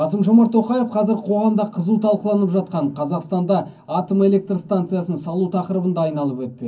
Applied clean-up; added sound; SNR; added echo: none; none; none; reverberation time 0.4 s.